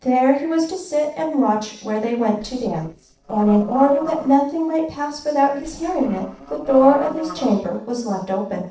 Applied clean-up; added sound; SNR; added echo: neural separator model SepFormer DNS4.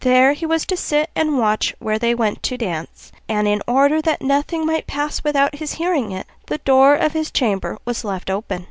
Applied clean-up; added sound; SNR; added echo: none; none; none; none.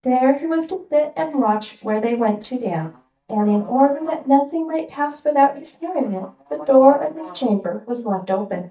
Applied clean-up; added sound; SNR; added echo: neural mask model DeepFilterNet 3.